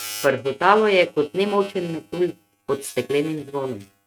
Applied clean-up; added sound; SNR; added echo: neural mask model RNNoise.